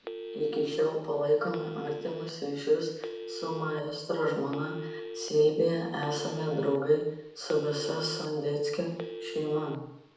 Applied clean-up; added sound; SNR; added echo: none; Telephone; 11 dB; reverberation time 0.8 s.